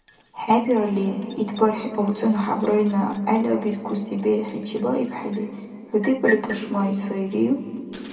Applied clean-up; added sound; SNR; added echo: none; Liquid; 18 dB; reverberation time 2.4 s.